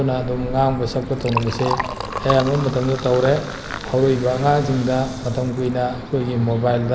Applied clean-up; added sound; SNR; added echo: none; Liquid; 11 dB; none.